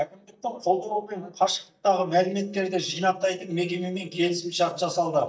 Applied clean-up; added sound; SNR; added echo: neural mask model DeepFilterNet 3.